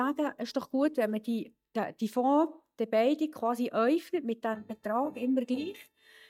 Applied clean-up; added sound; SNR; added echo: neural mask model DeepFilterNet 3.